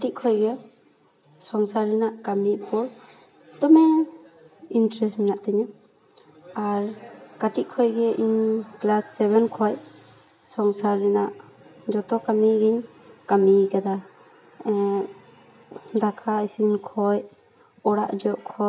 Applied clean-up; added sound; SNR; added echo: none; none; none; none.